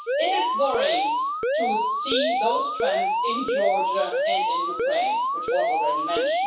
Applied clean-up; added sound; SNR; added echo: none; Alarm; -5 dB; reverberation time 0.7 s.